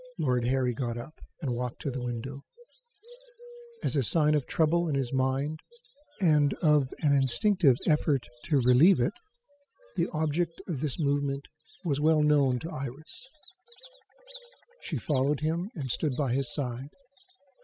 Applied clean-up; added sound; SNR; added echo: classical method spectral subtraction.